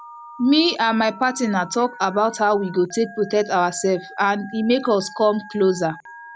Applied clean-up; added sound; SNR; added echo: none; Telephone; 19 dB; none.